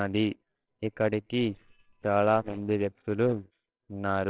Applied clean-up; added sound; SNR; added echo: neural separator model SepFormer WHAMR!.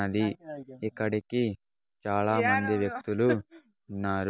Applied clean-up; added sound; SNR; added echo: none; none; none; none.